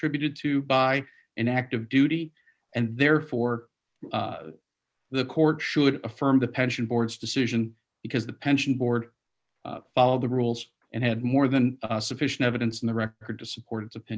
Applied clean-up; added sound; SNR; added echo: none; none; none; none.